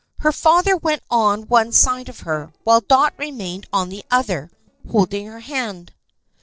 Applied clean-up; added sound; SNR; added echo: neural separator model SepFormer DNS4.